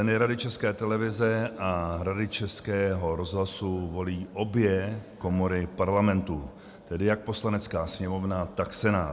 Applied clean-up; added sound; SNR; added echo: none; none; none; none.